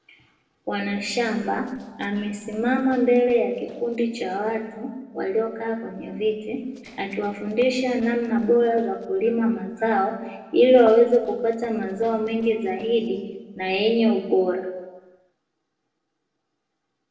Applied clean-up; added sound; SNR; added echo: neural separator model SepFormer DNS4.